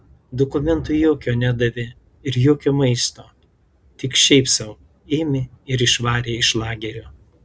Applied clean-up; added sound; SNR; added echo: none; none; none; none.